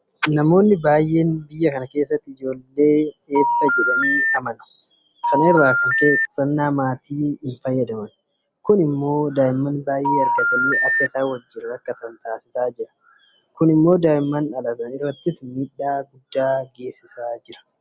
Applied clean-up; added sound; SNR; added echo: none; Telephone; -1 dB; none.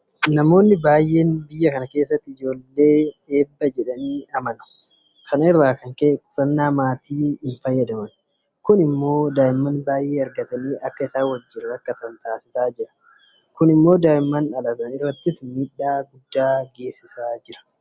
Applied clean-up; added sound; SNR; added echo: none; none; none; none.